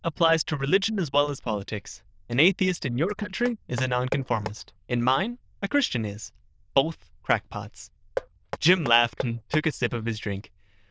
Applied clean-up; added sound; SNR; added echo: neural diffusion model UNIVERSE++.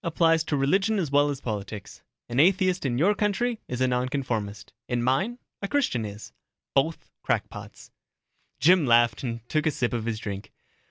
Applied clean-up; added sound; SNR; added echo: none; none; none; none.